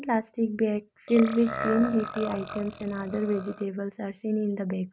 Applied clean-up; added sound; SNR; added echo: neural mask model RNNoise.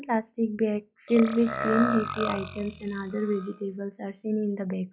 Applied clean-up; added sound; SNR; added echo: classical method log-MMSE.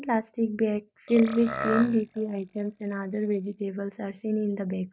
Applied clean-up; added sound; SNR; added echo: neural mask model DeepFilterNet 3.